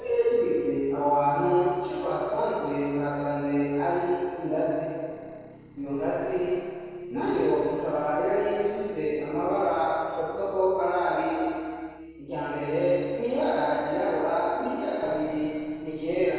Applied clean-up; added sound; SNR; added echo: neural separator model SepFormer DNS4.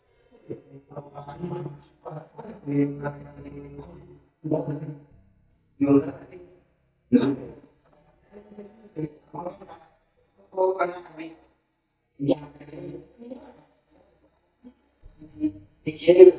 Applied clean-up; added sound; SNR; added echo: neural mask model DeepFilterNet 3.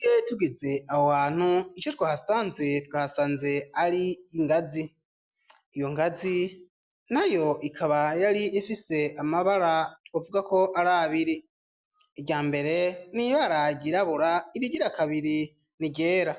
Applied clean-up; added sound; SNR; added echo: none; none; none; none.